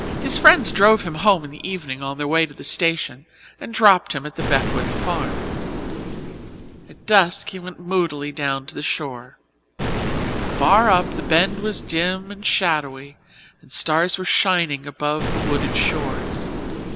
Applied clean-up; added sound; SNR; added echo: none; Explosion; 7 dB; none.